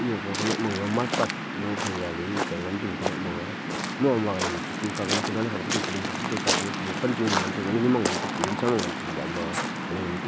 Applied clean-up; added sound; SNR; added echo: none; Waves, surf; 0 dB; none.